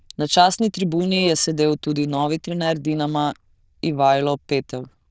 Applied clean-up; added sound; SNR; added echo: neural diffusion model UNIVERSE++.